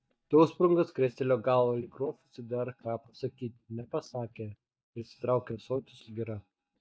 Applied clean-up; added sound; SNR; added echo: neural mask model DeepFilterNet 3.